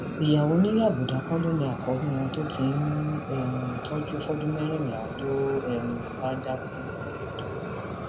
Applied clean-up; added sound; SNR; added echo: none; Fire; 6 dB; reverberation time 0.4 s.